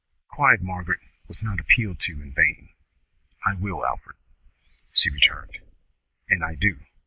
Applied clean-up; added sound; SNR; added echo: neural mask model Resemble Enhance denoiser.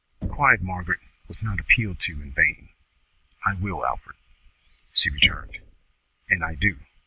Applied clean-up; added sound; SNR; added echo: none; Knock; 15 dB; none.